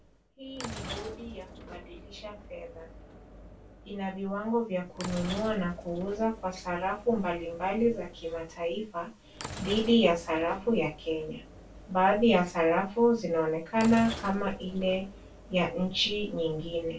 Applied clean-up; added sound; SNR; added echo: none; Sliding door / Train; 16 dB; reverberation time 0.2 s.